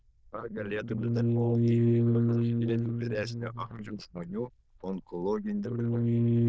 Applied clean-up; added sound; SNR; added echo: neural diffusion model UNIVERSE++.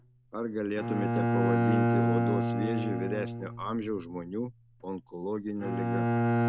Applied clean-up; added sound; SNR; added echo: none; Bowed string instrument; -4 dB; none.